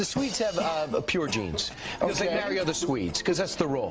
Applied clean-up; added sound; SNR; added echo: none; Cough; 10 dB; none.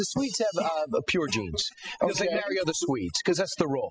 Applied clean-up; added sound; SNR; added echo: classical method spectral subtraction.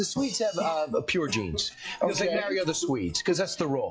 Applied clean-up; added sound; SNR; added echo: classical method log-MMSE.